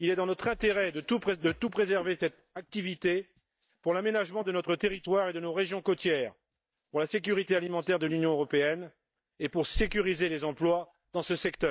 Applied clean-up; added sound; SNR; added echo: neural mask model DeepFilterNet 3.